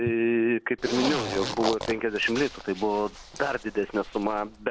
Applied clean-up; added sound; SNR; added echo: none; Zipper (clothing); 8 dB; none.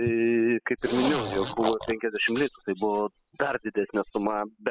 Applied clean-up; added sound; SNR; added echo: classical method spectral subtraction.